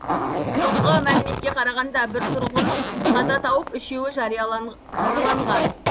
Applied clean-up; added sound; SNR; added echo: none; Zipper (clothing); -1 dB; none.